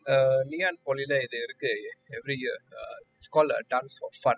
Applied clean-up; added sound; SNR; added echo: classical method spectral subtraction.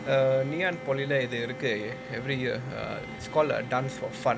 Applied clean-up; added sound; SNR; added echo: none; Bowed string instrument; 15 dB; none.